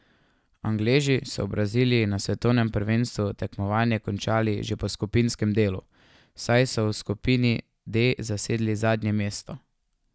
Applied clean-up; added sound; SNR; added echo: none; none; none; none.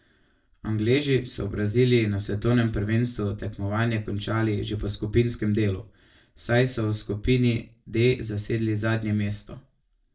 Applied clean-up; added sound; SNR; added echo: none; none; none; reverberation time 0.2 s.